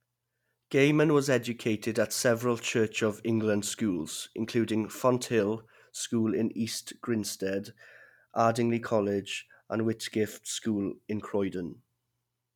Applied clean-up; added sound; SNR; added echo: none; none; none; none.